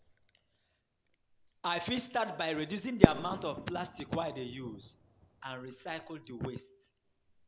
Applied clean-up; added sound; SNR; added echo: none; Fireworks; -2 dB; none.